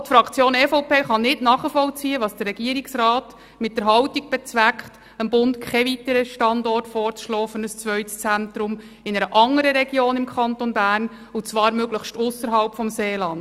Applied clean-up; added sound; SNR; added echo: none; none; none; none.